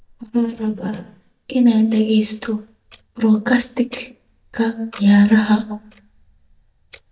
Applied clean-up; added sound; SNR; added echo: neural mask model DeepFilterNet 3.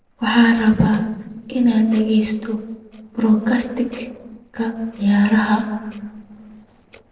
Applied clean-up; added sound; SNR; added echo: neural separator model SepFormer DNS4.